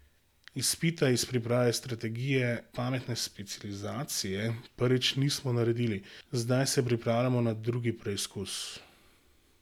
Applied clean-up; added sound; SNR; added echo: none; none; none; none.